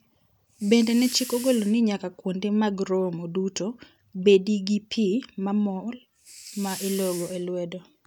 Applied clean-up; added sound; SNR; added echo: none; Hiss; 14 dB; none.